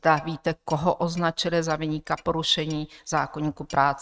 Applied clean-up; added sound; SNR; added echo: neural mask model RNNoise.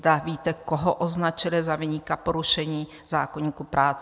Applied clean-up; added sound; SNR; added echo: none; none; none; none.